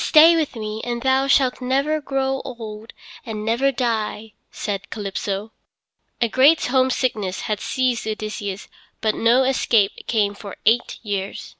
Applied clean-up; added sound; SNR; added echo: none; none; none; none.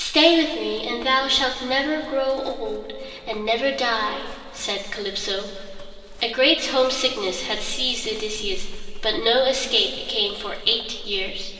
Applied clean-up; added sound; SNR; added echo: none; Livestock, farm animals, working animals; 12 dB; reverberation time 2.4 s.